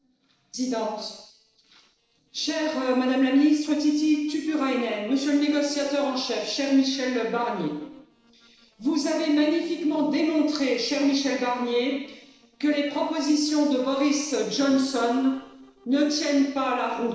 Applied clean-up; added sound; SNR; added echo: neural separator model SepFormer DNS4.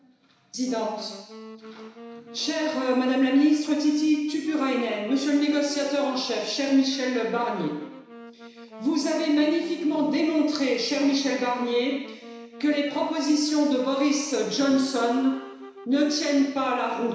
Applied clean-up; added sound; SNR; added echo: none; Wind instrument, woodwind instrument; 20 dB; reverberation time 1.0 s.